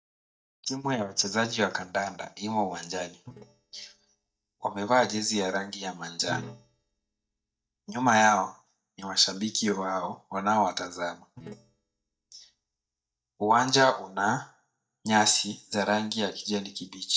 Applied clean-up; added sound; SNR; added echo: neural mask model DeepFilterNet 3.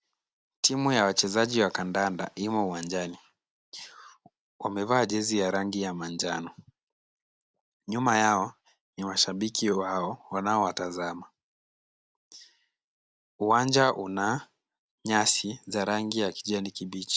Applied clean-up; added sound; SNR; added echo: none; none; none; none.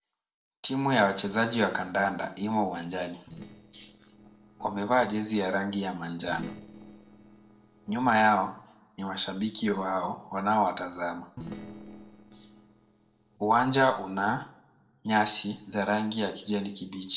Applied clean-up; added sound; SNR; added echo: neural separator model SepFormer DNS4.